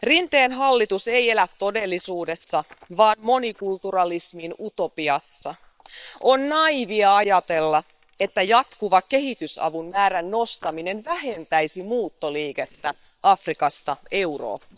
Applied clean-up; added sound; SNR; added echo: neural separator model SepFormer WHAM!.